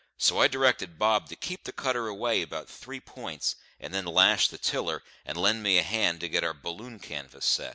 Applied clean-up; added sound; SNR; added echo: none; none; none; none.